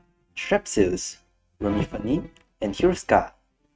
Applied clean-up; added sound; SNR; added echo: neural mask model RNNoise.